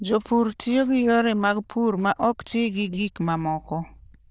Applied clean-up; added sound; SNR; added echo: neural diffusion model UNIVERSE++.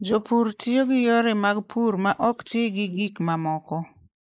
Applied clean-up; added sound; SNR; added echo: neural mask model Resemble Enhance denoiser.